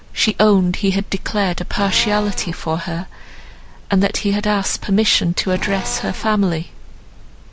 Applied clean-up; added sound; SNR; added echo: none; Drill; 15 dB; none.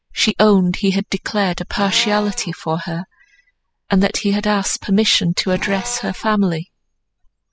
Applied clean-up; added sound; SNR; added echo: classical method spectral subtraction.